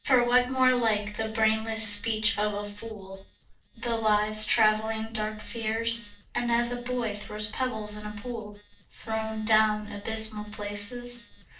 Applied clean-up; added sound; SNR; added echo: neural separator model SepFormer DNS4.